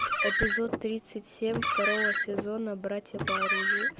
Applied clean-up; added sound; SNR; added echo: none; Car; -3 dB; none.